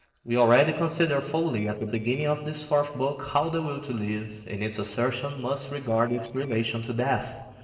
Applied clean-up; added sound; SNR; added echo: neural separator model SepFormer DNS4.